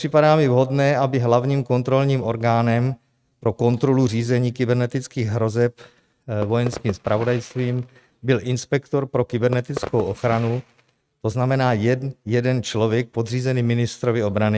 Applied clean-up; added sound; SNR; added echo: neural mask model RNNoise.